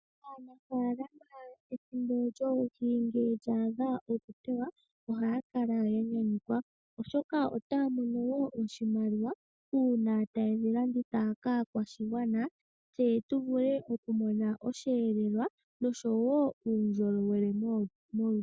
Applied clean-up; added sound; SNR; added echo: none; none; none; none.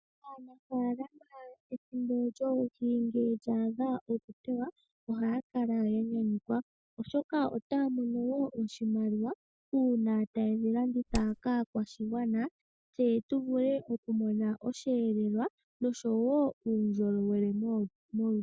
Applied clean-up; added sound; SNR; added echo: none; Hammer; 5 dB; none.